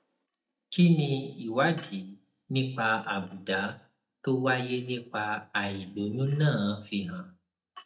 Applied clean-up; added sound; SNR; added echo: neural mask model DeepFilterNet 3.